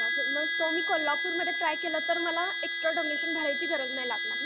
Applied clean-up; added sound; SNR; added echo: none; Harmonica; -4 dB; none.